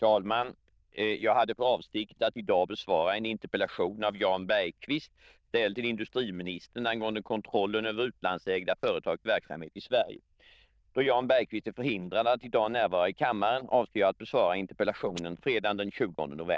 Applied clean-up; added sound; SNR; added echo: neural diffusion model UNIVERSE++.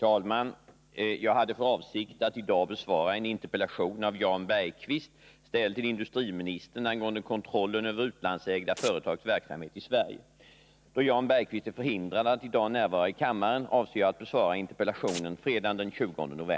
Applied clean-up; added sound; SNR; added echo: none; Domestic sounds, home sounds; 16 dB; none.